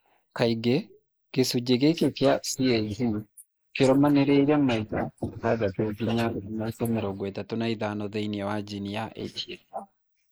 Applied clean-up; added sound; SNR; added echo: neural mask model Resemble Enhance denoiser.